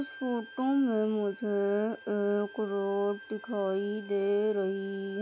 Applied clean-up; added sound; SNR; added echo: none; Bowed string instrument; 19 dB; none.